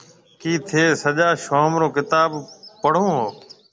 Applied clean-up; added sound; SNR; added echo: none; none; none; none.